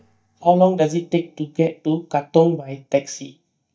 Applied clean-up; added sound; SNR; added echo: neural mask model DeepFilterNet 3.